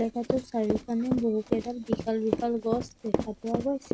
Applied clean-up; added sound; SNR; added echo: none; Run; 3 dB; none.